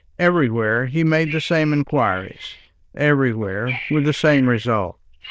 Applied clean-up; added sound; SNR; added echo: neural diffusion model UNIVERSE++.